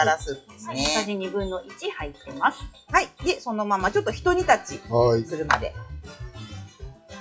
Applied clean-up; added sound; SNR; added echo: classical method WPE with log-MMSE.